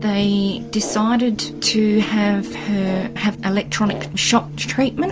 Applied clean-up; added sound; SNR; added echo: none; Fart; 12 dB; none.